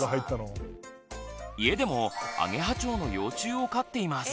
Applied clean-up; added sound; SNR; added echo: none; none; none; none.